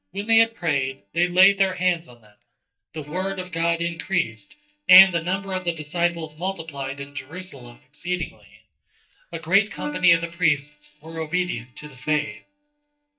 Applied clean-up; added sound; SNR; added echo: neural mask model DeepFilterNet 3.